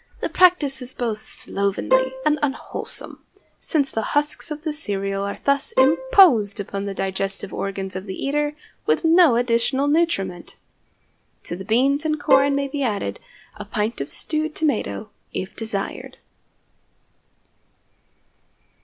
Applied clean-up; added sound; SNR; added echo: none; Bowed string instrument; 1 dB; none.